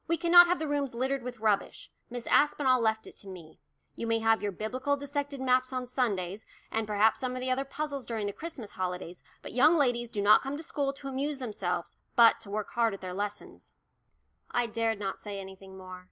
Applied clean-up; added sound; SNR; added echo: none; none; none; none.